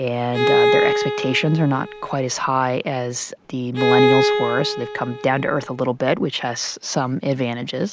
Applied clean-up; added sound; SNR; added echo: none; Bowed string instrument; 0 dB; none.